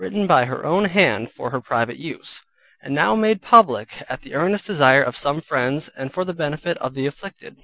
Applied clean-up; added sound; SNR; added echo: none; none; none; none.